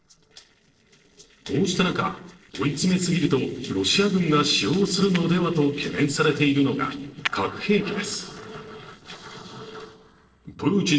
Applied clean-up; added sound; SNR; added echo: neural separator model SepFormer DNS4.